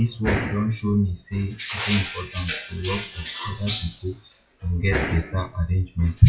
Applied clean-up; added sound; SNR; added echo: classical method WPE with log-MMSE.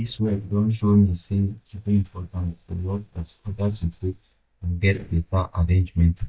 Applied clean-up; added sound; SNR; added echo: neural mask model DeepFilterNet 3.